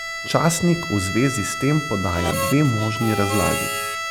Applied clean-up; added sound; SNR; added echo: none; Harmonica + Bowed string instrument; 5 dB; none.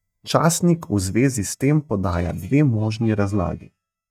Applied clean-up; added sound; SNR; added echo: neural mask model DeepFilterNet 3.